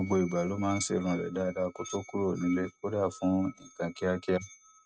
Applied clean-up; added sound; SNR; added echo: neural mask model RNNoise.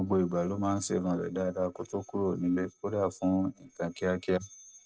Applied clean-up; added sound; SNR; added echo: neural separator model SepFormer DNS4.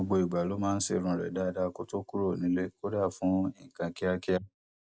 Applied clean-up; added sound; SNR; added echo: none; none; none; none.